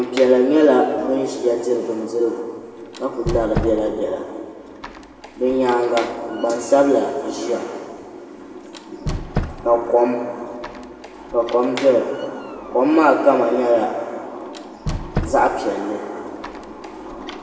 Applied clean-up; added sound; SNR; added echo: none; Squeak; 13 dB; reverberation time 2.0 s.